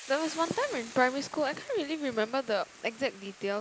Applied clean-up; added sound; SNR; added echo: none; Boiling / Hiss; 17 dB; none.